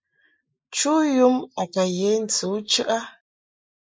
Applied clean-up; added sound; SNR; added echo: neural mask model Resemble Enhance denoiser.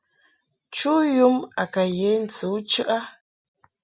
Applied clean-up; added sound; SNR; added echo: none; none; none; none.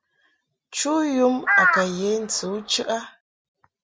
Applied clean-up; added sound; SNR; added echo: none; Crow; -1 dB; none.